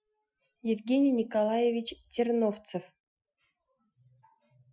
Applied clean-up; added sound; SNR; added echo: classical method Wiener filter.